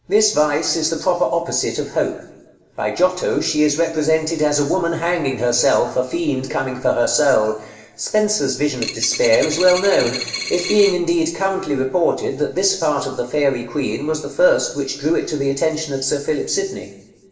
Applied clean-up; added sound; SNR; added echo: none; Coin (dropping); 8 dB; reverberation time 1.0 s.